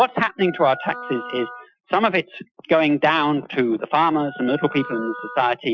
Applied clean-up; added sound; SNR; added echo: classical method Wiener filter.